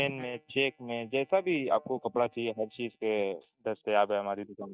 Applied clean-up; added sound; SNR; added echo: neural mask model DeepFilterNet 3.